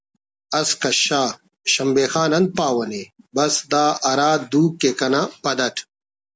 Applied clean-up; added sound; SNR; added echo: none; none; none; none.